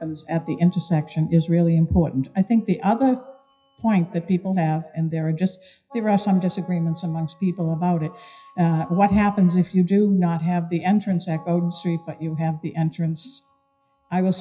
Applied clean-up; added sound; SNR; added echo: classical method WPE with log-MMSE.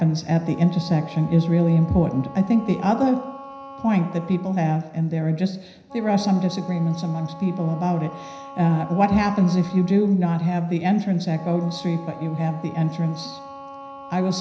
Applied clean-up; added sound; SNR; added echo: none; Wind instrument, woodwind instrument; 18 dB; reverberation time 0.9 s.